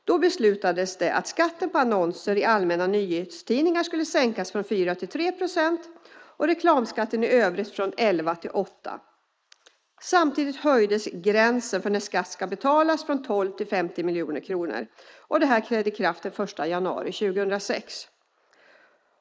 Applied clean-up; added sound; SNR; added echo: neural mask model Resemble Enhance denoiser.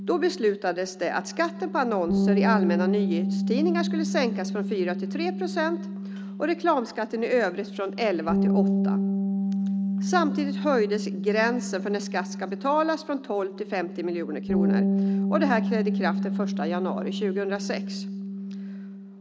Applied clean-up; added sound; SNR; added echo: none; Bass guitar; 0 dB; none.